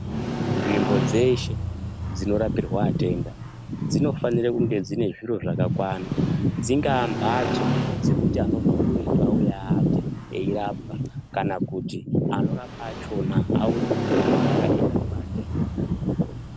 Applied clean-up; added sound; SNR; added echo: none; Motorcycle; 5 dB; none.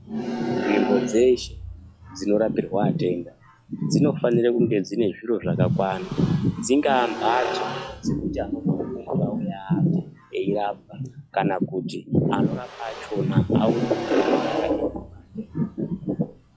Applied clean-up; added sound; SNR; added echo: classical method log-MMSE.